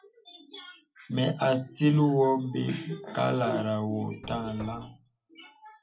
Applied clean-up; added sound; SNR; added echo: none; Knock / Wood; 18 dB; reverberation time 0.4 s.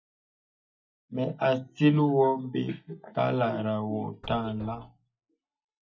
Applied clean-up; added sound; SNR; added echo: neural mask model DeepFilterNet 3.